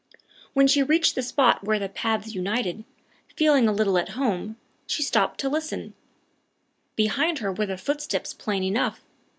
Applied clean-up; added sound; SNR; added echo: none; none; none; none.